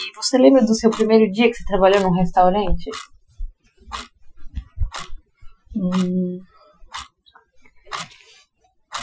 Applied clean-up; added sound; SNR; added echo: classical method Wiener filter.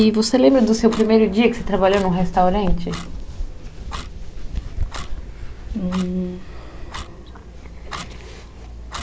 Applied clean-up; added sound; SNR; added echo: none; Clock; 19 dB; none.